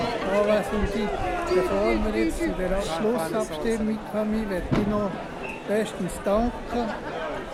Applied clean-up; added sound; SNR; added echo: none; Crowd / Fireworks; 1 dB; none.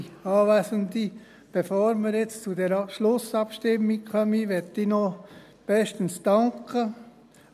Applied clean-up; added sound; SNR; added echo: none; none; none; none.